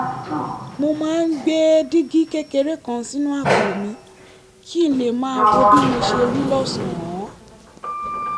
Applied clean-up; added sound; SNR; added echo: none; Sliding door; 2 dB; none.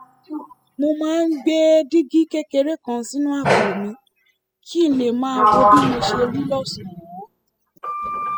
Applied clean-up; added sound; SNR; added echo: classical method spectral subtraction.